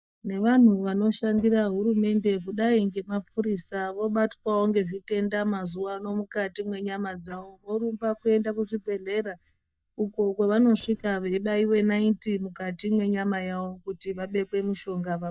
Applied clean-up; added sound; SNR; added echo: neural mask model DeepFilterNet 3.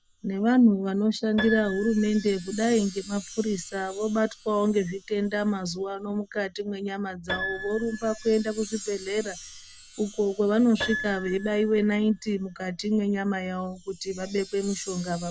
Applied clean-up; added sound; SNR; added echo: none; Chime + Piano; 14 dB; none.